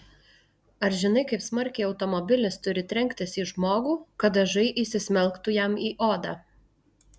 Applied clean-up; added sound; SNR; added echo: none; none; none; none.